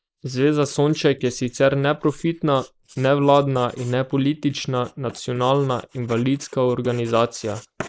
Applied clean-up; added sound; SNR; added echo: neural mask model Resemble Enhance denoiser.